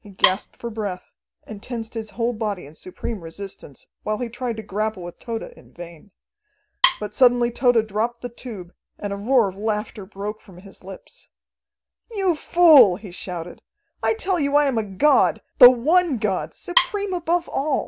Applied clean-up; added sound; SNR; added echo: none; Wood; 3 dB; none.